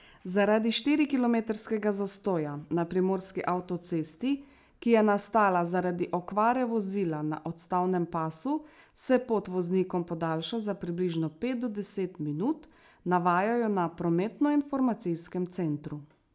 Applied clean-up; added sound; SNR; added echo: none; none; none; none.